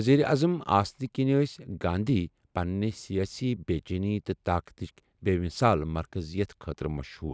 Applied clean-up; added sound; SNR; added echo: none; none; none; none.